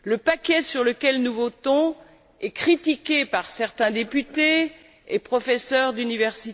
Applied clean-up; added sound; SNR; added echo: none; none; none; none.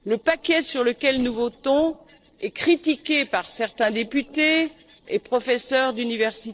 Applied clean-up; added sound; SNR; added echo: neural separator model SepFormer DNS4.